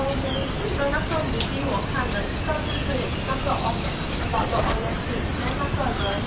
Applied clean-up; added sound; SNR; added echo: none; Chirp, tweet; -3 dB; none.